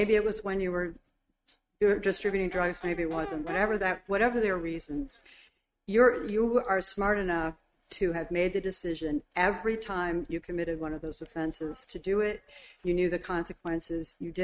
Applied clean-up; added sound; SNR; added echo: neural mask model RNNoise.